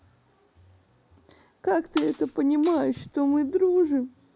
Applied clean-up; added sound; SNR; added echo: none; Shatter; 17 dB; none.